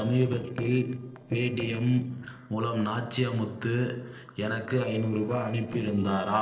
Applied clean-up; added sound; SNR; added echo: neural separator model SepFormer DNS4.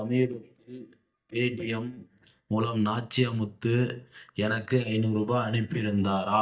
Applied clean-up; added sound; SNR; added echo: neural mask model DeepFilterNet 3.